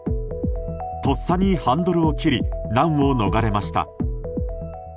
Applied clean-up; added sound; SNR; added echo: none; none; none; none.